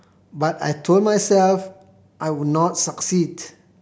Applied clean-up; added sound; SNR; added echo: none; none; none; none.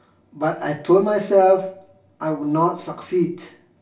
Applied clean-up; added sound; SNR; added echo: none; none; none; reverberation time 0.3 s.